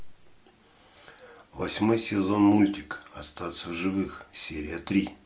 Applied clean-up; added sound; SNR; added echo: none; none; none; none.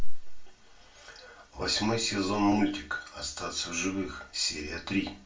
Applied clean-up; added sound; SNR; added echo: none; none; none; reverberation time 0.2 s.